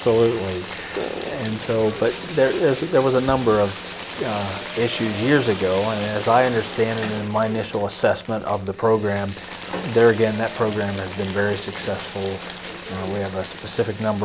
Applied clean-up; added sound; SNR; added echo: none; Applause / Crowd / Cheering + Bathtub (filling or washing); 12 dB; none.